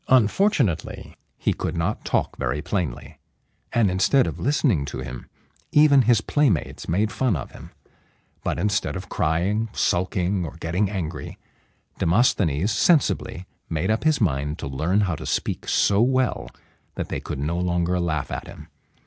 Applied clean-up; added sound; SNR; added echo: none; none; none; none.